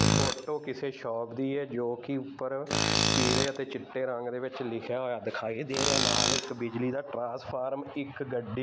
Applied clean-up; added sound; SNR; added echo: none; Tools; -1 dB; none.